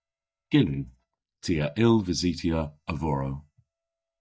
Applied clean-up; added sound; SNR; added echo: neural mask model DeepFilterNet 3.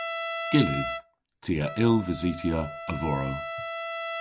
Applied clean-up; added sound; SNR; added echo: none; Trumpet; 6 dB; none.